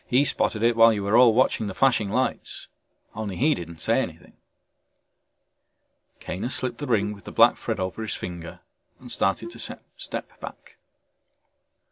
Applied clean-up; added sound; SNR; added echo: none; Wind instrument, woodwind instrument; 15 dB; none.